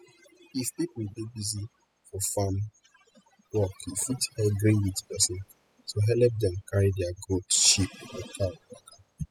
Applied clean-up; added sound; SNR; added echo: classical method spectral subtraction.